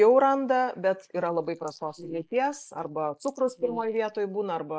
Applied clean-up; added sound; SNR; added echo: neural mask model Resemble Enhance denoiser.